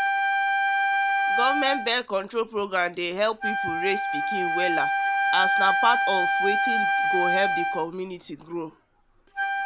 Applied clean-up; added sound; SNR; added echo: none; Wind instrument, woodwind instrument; -4 dB; none.